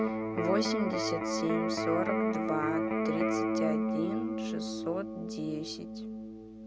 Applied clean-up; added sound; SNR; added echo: none; Electric guitar; -4 dB; none.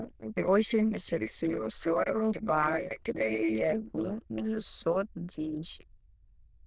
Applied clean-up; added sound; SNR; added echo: neural diffusion model UNIVERSE++.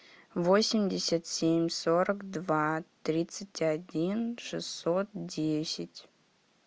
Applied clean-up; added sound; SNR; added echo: none; none; none; none.